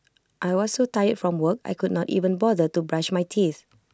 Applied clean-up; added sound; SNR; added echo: none; none; none; none.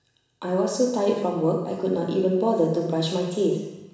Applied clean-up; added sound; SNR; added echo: none; none; none; reverberation time 1.0 s.